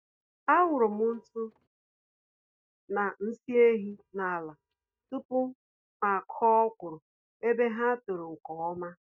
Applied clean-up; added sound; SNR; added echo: neural mask model DeepFilterNet 3.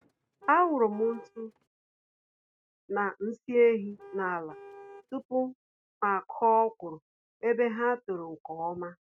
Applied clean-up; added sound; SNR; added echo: neural mask model RNNoise.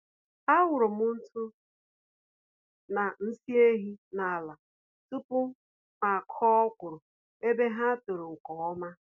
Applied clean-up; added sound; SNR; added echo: none; none; none; none.